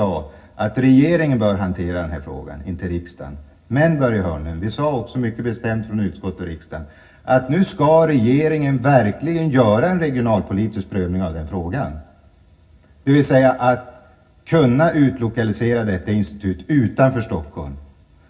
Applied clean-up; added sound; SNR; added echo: none; none; none; reverberation time 0.4 s.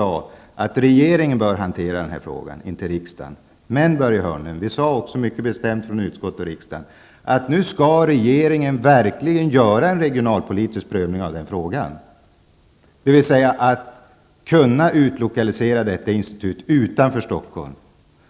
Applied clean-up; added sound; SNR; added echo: none; none; none; none.